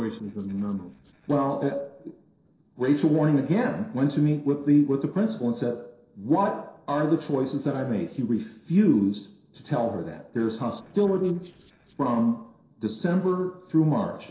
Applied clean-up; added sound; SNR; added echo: neural separator model SepFormer DNS4.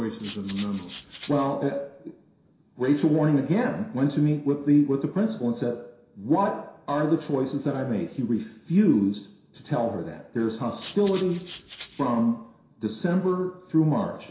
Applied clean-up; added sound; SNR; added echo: none; Rattle (instrument); 18 dB; reverberation time 0.7 s.